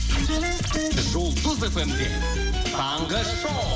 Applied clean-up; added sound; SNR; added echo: none; Rattle (instrument); 19 dB; reverberation time 0.5 s.